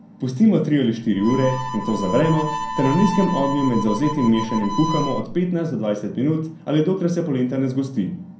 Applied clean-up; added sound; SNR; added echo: none; Harmonica; 9 dB; reverberation time 0.6 s.